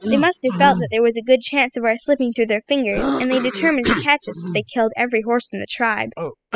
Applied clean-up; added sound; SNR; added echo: classical method spectral subtraction.